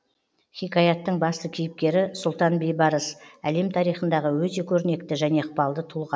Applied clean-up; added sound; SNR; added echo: none; none; none; none.